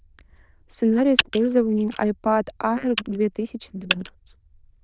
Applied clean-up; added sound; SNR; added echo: neural diffusion model UNIVERSE++.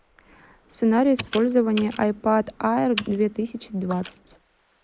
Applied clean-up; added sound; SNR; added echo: neural mask model Resemble Enhance denoiser.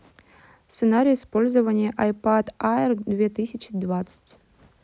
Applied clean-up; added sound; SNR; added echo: none; none; none; none.